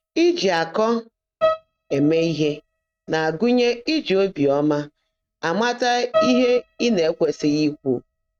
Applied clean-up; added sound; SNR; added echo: neural mask model RNNoise.